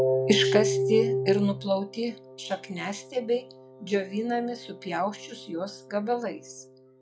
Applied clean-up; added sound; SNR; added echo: classical method log-MMSE.